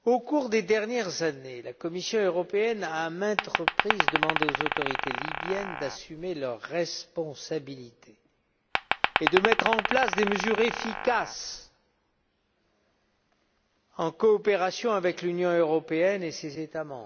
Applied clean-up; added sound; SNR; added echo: none; Glass; 0 dB; none.